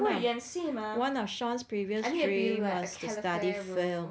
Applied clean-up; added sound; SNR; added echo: none; none; none; none.